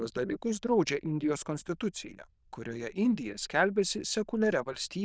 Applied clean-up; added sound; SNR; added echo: neural diffusion model UNIVERSE++.